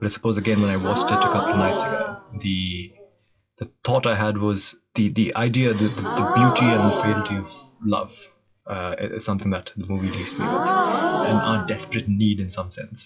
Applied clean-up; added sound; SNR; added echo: classical method WPE with log-MMSE.